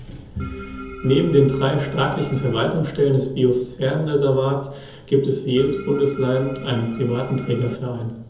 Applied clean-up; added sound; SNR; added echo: none; Organ; 14 dB; reverberation time 0.7 s.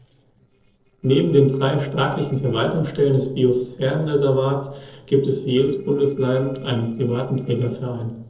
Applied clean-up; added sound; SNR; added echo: neural separator model SepFormer DNS4.